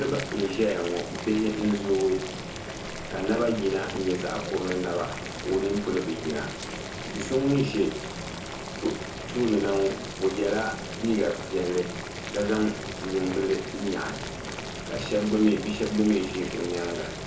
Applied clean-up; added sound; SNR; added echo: none; Boiling; 8 dB; reverberation time 0.7 s.